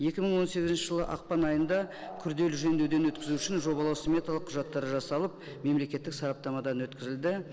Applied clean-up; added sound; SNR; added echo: none; Growling; 14 dB; none.